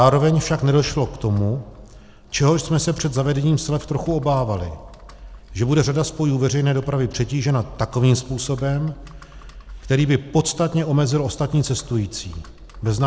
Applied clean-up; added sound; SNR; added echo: none; Computer keyboard; 19 dB; none.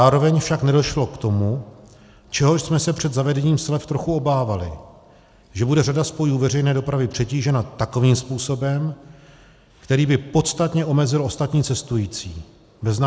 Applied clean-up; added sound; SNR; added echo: none; none; none; none.